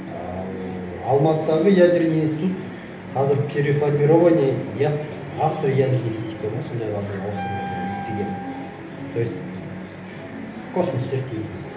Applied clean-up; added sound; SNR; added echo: none; Wind instrument, woodwind instrument; 12 dB; reverberation time 0.8 s.